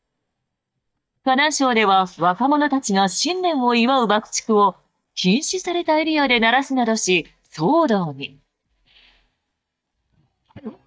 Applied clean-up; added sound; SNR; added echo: neural mask model DeepFilterNet 3.